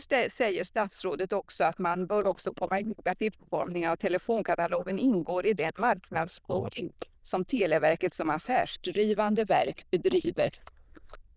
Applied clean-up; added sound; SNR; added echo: neural diffusion model UNIVERSE++.